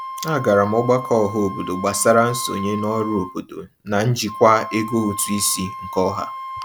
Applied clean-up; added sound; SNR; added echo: none; Wind instrument, woodwind instrument; 11 dB; none.